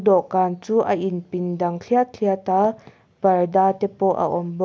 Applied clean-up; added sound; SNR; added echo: none; none; none; none.